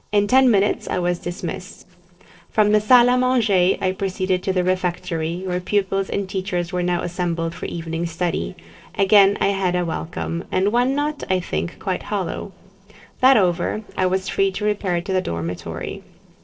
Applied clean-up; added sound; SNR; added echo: neural separator model SepFormer DNS4.